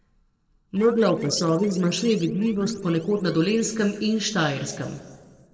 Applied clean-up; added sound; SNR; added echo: neural separator model SepFormer DNS4.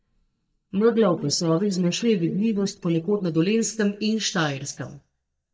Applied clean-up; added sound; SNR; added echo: neural mask model DeepFilterNet 3.